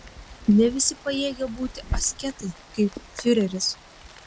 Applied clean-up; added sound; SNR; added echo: none; Rain; 12 dB; none.